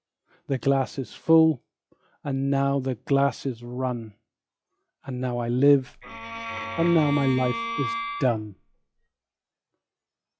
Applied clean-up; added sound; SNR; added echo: classical method log-MMSE.